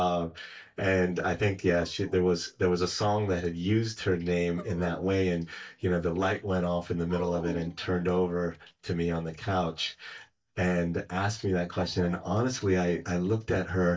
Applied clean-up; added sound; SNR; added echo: neural mask model DeepFilterNet 3.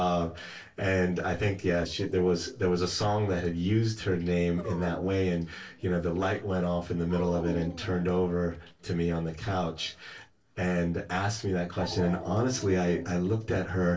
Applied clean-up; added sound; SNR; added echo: neural separator model SepFormer DNS4.